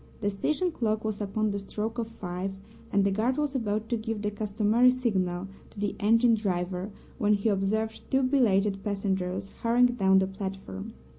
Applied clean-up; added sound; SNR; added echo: none; none; none; none.